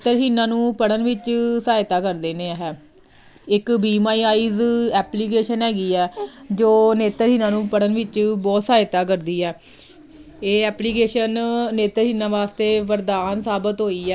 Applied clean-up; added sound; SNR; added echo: none; none; none; none.